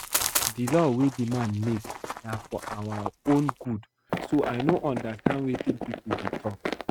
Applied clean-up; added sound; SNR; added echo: neural mask model RNNoise.